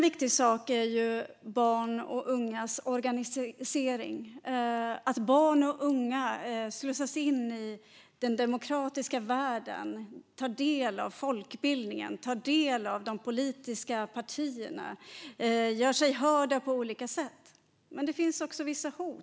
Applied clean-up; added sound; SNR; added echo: none; none; none; none.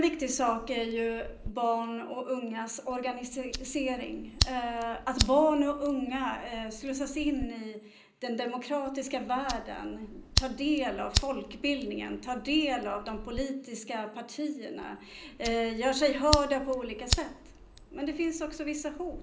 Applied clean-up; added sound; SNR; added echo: none; Fire; 7 dB; reverberation time 0.5 s.